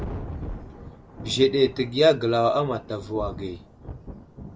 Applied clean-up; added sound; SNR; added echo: none; Thunder; 12 dB; none.